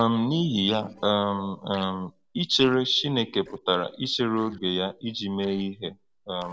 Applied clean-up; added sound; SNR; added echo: neural separator model SepFormer DNS4.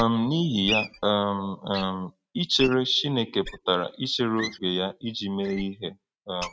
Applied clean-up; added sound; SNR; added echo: neural mask model RNNoise.